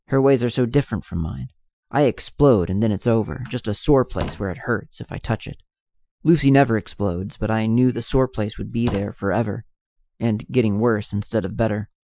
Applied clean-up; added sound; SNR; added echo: classical method Wiener filter.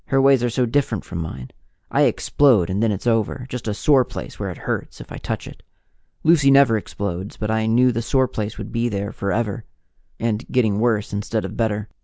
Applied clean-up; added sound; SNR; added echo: none; none; none; none.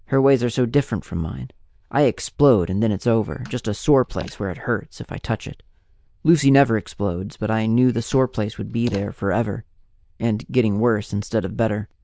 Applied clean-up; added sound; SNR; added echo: neural diffusion model UNIVERSE++.